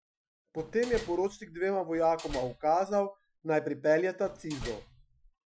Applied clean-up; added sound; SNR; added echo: classical method Wiener filter.